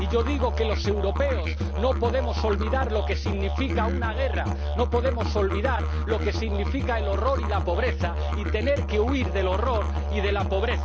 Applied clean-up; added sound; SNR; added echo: none; Musical instrument; -2 dB; none.